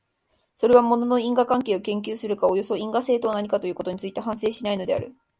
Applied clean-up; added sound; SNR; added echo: none; none; none; none.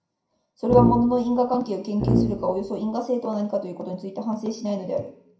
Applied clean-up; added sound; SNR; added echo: none; Brass instrument; 1 dB; reverberation time 0.5 s.